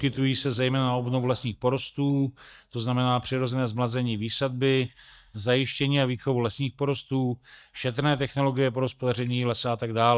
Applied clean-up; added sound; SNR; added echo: neural mask model DeepFilterNet 3.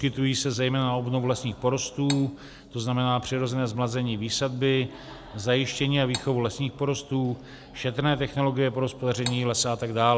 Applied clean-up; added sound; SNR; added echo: none; Cutlery, silverware; 11 dB; none.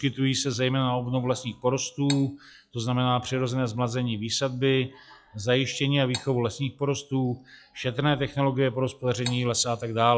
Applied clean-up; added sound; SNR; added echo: classical method log-MMSE.